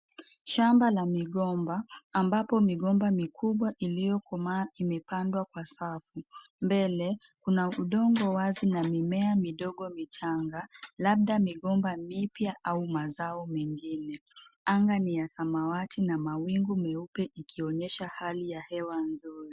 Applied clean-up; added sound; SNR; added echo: none; none; none; none.